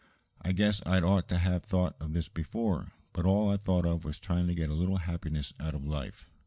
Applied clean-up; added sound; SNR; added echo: none; none; none; none.